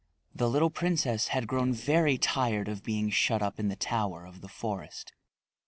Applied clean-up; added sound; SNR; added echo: neural separator model SepFormer DNS4.